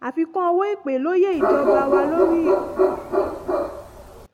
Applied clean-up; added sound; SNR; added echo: none; Bark; -2 dB; none.